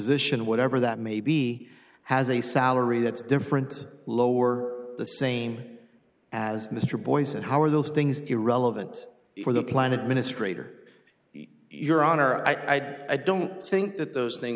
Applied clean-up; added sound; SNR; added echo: none; none; none; none.